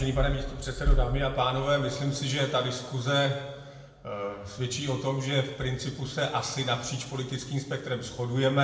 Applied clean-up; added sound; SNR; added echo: none; none; none; reverberation time 1.2 s.